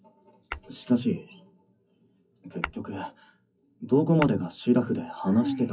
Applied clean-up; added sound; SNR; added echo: classical method WPE with log-MMSE.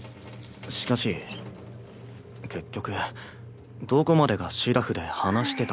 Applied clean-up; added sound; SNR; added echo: none; none; none; none.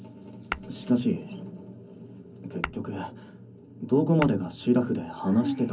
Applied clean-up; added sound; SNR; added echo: none; Tap / Glass; 14 dB; reverberation time 0.4 s.